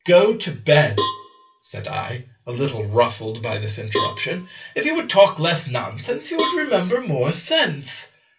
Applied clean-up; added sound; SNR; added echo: none; Cowbell; 9 dB; reverberation time 0.2 s.